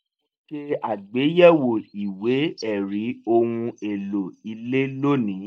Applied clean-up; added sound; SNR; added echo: neural mask model DeepFilterNet 3.